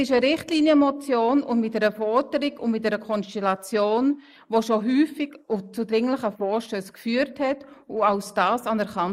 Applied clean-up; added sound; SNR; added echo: neural mask model Resemble Enhance denoiser.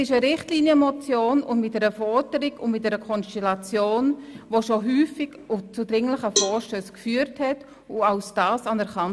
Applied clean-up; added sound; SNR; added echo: none; Cowbell; 8 dB; none.